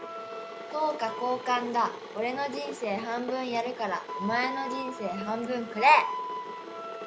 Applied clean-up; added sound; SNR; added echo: none; Boiling / Water + Wind instrument, woodwind instrument; 8 dB; none.